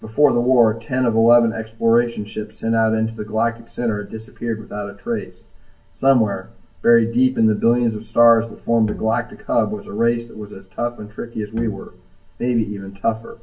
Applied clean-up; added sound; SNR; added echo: none; Bowed string instrument; 17 dB; reverberation time 0.2 s.